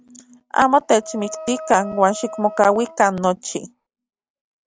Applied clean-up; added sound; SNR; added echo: none; Wind instrument, woodwind instrument; 15 dB; none.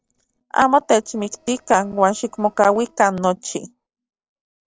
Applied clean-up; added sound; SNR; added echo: neural separator model SepFormer DNS4.